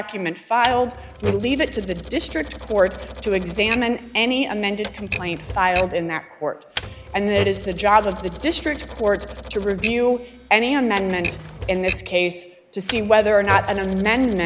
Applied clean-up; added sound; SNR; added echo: none; Typewriter; 10 dB; none.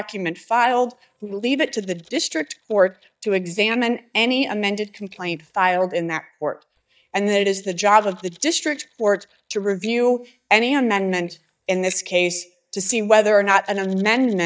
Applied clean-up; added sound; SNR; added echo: neural mask model DeepFilterNet 3.